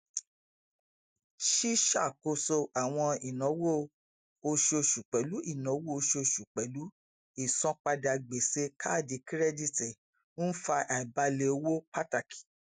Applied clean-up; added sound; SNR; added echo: none; none; none; none.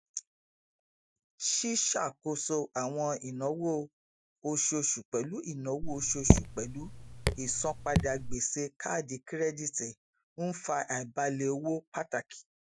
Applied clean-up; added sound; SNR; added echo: none; Raindrop / Drip; -4 dB; none.